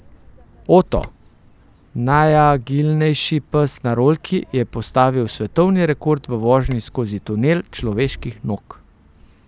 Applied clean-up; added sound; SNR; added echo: none; Bird vocalization, bird call, bird song; 18 dB; none.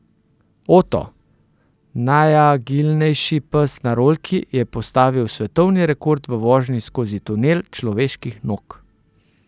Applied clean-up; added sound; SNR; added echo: none; none; none; none.